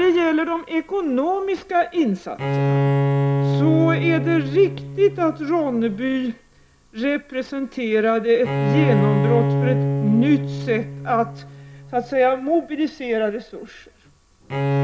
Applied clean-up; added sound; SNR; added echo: none; Bowed string instrument; 3 dB; reverberation time 0.3 s.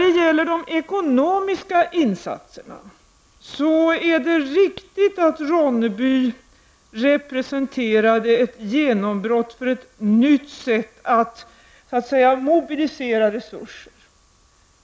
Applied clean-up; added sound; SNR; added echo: none; none; none; none.